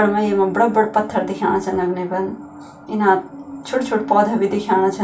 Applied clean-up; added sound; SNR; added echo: none; Musical instrument; 15 dB; reverberation time 0.2 s.